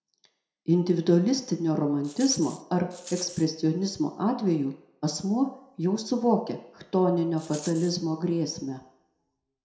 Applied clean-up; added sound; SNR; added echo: none; Rattle; 17 dB; reverberation time 0.5 s.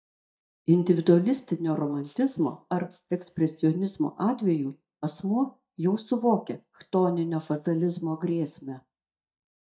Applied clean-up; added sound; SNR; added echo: neural mask model DeepFilterNet 3.